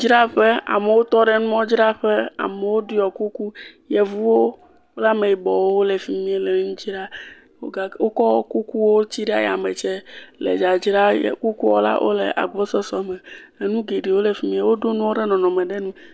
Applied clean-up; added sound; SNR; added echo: none; none; none; none.